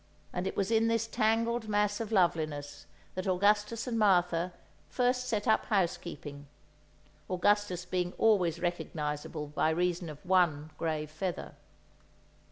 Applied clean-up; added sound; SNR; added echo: none; none; none; none.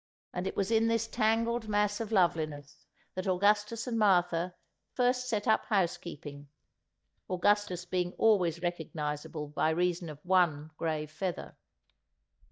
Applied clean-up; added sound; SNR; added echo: neural mask model DeepFilterNet 3.